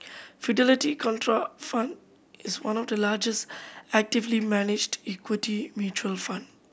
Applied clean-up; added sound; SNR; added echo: none; none; none; none.